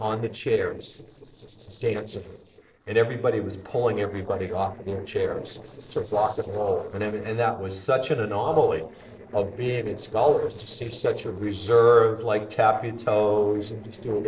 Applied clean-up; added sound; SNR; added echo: neural separator model SepFormer DNS4.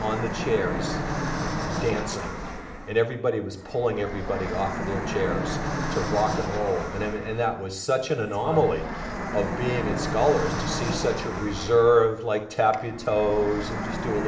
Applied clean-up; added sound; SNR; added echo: none; Fixed-wing aircraft, airplane; 5 dB; reverberation time 1.7 s.